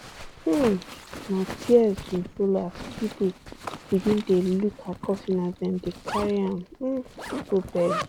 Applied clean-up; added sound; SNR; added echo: none; Zipper (clothing); 11 dB; none.